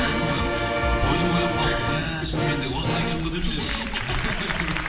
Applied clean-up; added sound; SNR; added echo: none; Applause; 1 dB; reverberation time 0.8 s.